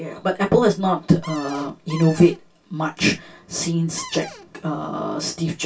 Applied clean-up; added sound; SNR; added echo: none; Cupboard open or close; 16 dB; reverberation time 0.2 s.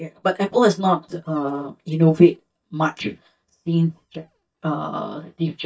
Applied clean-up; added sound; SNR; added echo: neural mask model DeepFilterNet 3.